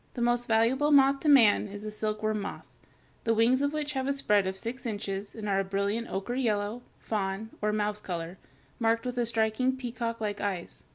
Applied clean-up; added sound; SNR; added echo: none; none; none; none.